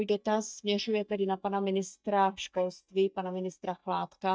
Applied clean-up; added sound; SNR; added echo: neural mask model DeepFilterNet 3.